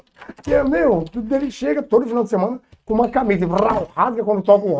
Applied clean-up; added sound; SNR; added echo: neural mask model RNNoise.